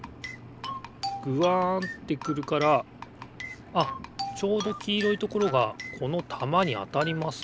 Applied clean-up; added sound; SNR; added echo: none; Engine; 18 dB; none.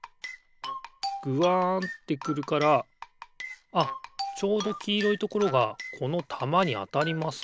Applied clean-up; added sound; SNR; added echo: none; none; none; none.